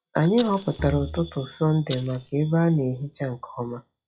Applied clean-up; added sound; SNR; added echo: classical method log-MMSE.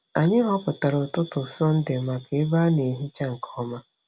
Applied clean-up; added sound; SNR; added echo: none; none; none; none.